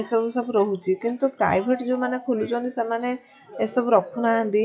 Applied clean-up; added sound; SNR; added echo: classical method WPE with log-MMSE.